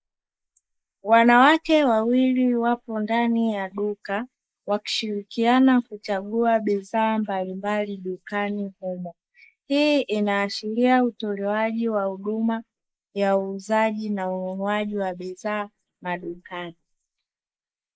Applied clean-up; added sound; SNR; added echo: neural mask model Resemble Enhance denoiser.